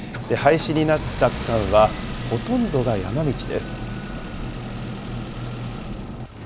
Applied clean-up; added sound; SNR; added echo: none; Engine starting / Car; 13 dB; none.